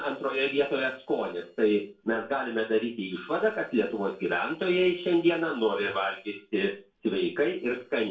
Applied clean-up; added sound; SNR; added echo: neural separator model SepFormer DNS4.